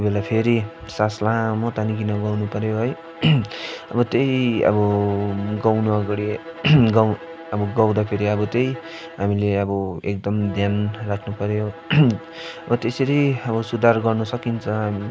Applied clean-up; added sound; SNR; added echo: none; Bowed string instrument; 17 dB; none.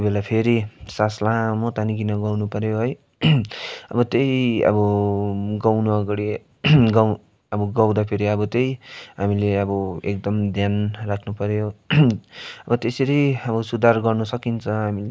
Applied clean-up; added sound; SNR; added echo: none; none; none; none.